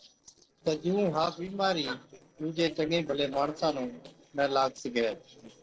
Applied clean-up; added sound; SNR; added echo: neural separator model SepFormer DNS4.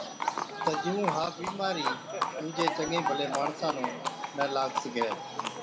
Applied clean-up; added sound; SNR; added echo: none; Livestock, farm animals, working animals; 0 dB; none.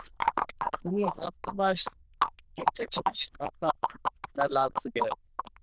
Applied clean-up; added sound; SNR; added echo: neural diffusion model UNIVERSE++.